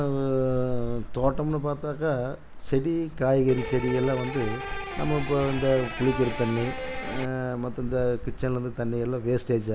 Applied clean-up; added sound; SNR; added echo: none; Electric guitar; 9 dB; none.